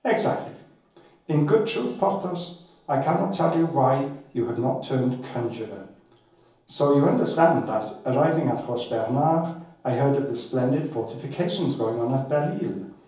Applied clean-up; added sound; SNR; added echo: none; none; none; reverberation time 0.7 s.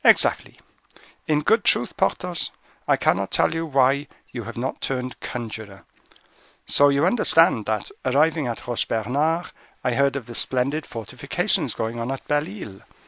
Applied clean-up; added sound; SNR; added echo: none; none; none; none.